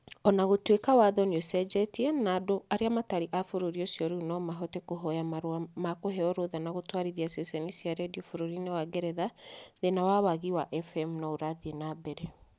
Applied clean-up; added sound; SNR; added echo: none; none; none; none.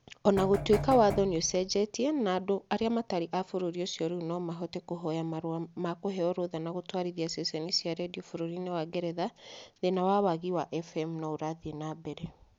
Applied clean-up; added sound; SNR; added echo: none; Knock; 7 dB; none.